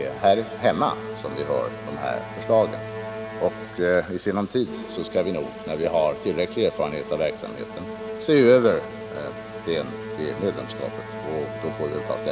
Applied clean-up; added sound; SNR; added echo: none; Musical instrument; 10 dB; none.